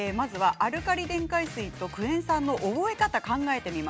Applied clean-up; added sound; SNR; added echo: none; none; none; none.